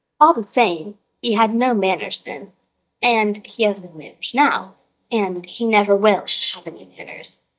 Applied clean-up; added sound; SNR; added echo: neural mask model DeepFilterNet 3.